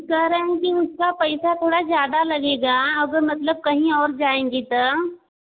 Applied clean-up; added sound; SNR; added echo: none; none; none; none.